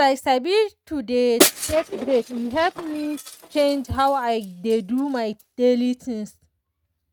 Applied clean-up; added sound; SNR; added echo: neural mask model RNNoise.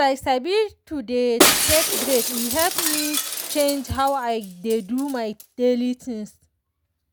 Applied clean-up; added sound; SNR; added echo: none; Shatter; 2 dB; none.